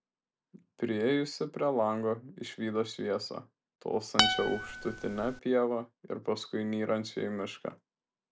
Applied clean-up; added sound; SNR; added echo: none; Acoustic guitar; -2 dB; none.